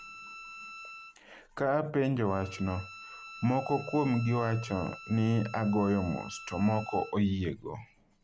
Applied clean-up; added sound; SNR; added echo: none; Bowed string instrument; 17 dB; none.